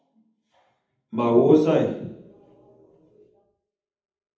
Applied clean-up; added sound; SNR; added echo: none; none; none; reverberation time 0.8 s.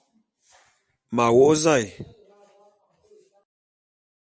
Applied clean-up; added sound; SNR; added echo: none; none; none; none.